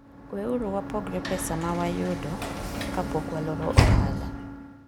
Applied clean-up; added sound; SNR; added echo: none; Sliding door / Slam; -3 dB; none.